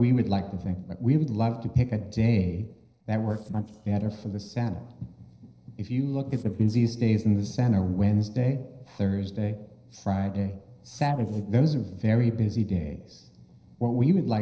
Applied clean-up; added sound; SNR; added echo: neural separator model SepFormer DNS4.